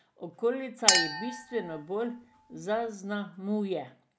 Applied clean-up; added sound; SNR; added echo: none; Chink, clink; -3 dB; none.